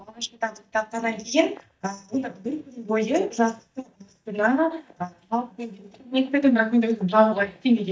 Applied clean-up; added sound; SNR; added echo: neural mask model DeepFilterNet 3.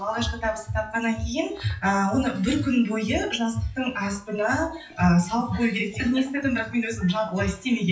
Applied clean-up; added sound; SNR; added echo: classical method WPE with log-MMSE.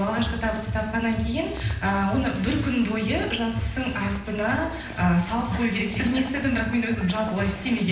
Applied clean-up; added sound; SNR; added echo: none; Boiling; 18 dB; reverberation time 0.9 s.